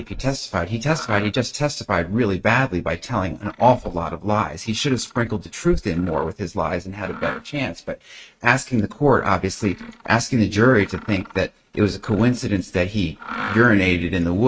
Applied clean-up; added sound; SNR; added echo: neural mask model RNNoise.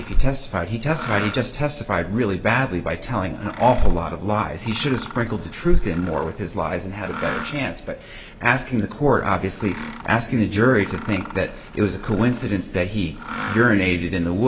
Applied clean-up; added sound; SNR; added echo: none; Mechanisms; 16 dB; none.